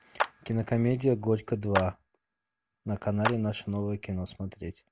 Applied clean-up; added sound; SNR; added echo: none; Clapping; 8 dB; none.